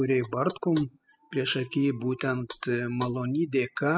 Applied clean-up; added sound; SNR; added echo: classical method spectral subtraction.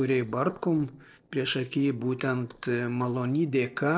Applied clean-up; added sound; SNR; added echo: neural separator model SepFormer DNS4.